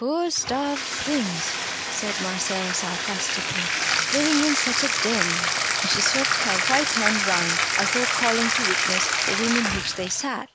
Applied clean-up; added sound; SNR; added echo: none; Bathtub (filling or washing); -3 dB; none.